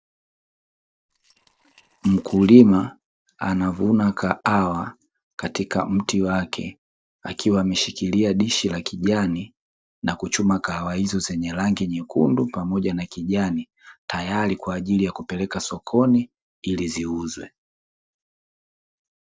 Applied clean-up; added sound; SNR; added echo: neural separator model SepFormer DNS4.